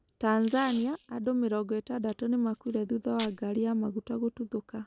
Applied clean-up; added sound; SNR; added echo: none; Packing tape, duct tape; 18 dB; none.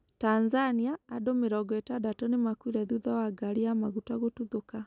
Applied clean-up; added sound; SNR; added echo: none; none; none; none.